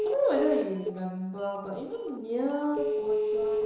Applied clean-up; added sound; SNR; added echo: neural separator model SepFormer DNS4.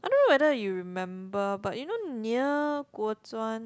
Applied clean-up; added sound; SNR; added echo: none; none; none; none.